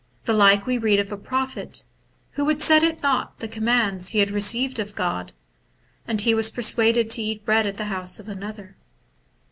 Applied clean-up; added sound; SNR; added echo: none; none; none; none.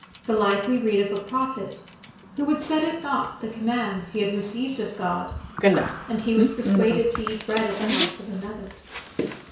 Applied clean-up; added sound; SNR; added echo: none; Bicycle; 3 dB; reverberation time 0.6 s.